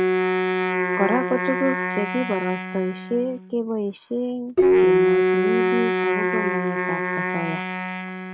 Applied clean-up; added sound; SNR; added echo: none; Keyboard (musical) + Wind instrument, woodwind instrument; -5 dB; none.